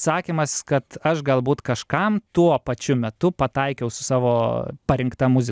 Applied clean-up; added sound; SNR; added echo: none; none; none; none.